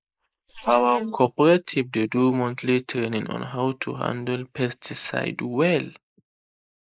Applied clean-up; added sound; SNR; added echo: neural mask model Resemble Enhance denoiser.